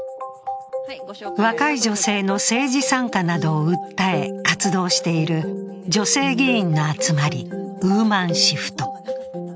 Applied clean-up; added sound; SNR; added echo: none; none; none; none.